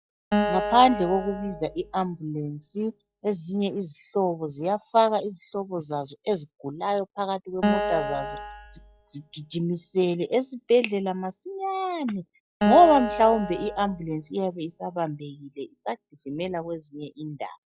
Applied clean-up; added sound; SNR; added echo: classical method log-MMSE.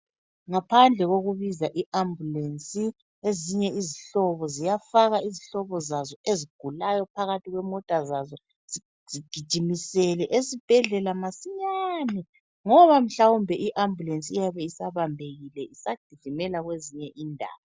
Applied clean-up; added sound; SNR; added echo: none; none; none; none.